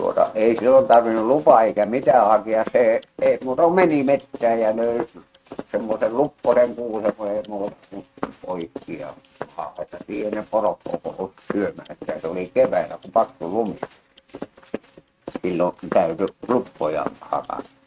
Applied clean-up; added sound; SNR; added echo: neural mask model RNNoise.